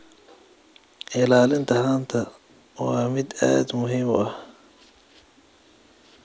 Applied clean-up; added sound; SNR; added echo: none; none; none; none.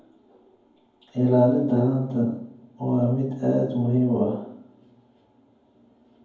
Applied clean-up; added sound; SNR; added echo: none; Brass instrument; 15 dB; reverberation time 0.9 s.